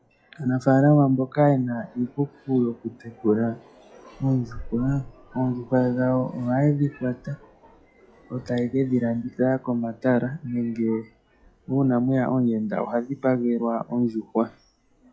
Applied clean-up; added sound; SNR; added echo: classical method log-MMSE.